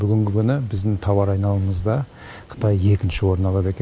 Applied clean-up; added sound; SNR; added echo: none; none; none; none.